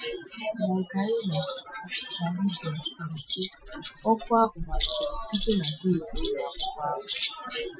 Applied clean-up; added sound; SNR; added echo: classical method Wiener filter.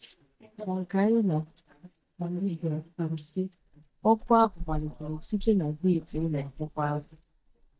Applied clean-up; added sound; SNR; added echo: neural mask model DeepFilterNet 3.